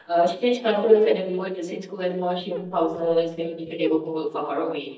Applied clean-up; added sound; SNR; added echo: neural mask model DeepFilterNet 3.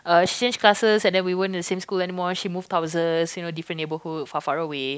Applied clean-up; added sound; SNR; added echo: none; none; none; none.